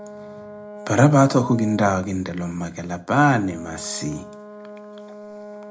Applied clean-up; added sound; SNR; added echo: none; Brass instrument; 17 dB; reverberation time 0.2 s.